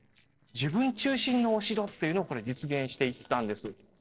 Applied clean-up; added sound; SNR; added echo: neural separator model SepFormer DNS4.